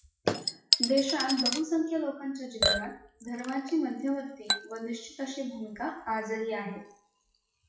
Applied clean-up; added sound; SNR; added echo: classical method WPE with log-MMSE.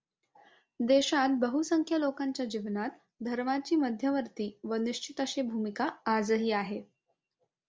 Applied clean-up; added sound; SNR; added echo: none; none; none; none.